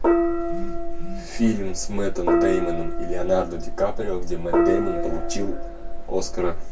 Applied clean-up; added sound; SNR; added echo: none; Gong; -5 dB; reverberation time 0.1 s.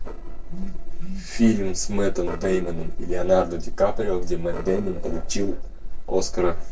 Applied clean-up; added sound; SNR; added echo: neural separator model SepFormer DNS4.